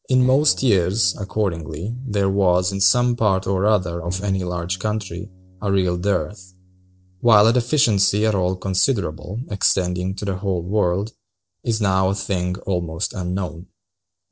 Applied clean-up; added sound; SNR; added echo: neural separator model SepFormer DNS4.